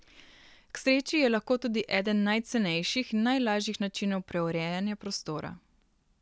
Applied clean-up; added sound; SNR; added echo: none; none; none; none.